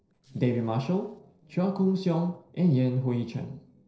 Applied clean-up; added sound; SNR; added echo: neural separator model SepFormer DNS4.